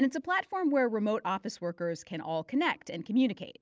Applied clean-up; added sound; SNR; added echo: none; none; none; none.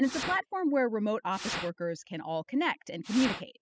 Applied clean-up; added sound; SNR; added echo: classical method spectral subtraction.